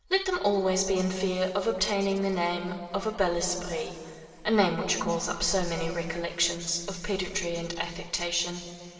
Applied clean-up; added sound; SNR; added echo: none; none; none; reverberation time 2.7 s.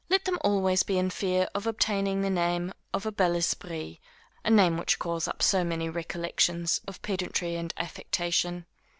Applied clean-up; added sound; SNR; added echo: none; none; none; none.